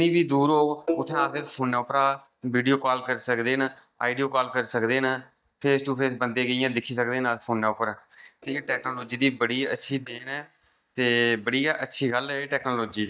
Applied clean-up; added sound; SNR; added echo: neural mask model DeepFilterNet 3.